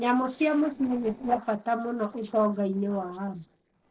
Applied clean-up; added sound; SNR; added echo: neural separator model SepFormer DNS4.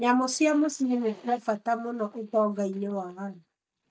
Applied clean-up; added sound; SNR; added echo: neural mask model DeepFilterNet 3.